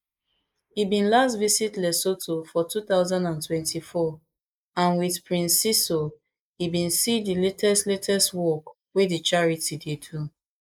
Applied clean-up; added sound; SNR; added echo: neural mask model Resemble Enhance denoiser.